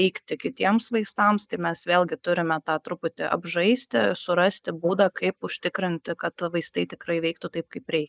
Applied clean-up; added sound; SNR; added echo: neural mask model Resemble Enhance denoiser.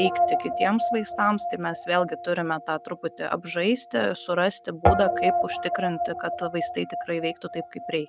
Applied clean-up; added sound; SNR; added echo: none; Guitar; 2 dB; none.